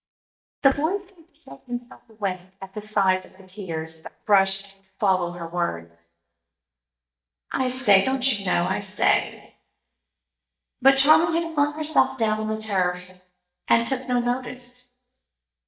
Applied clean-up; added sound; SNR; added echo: neural mask model DeepFilterNet 3.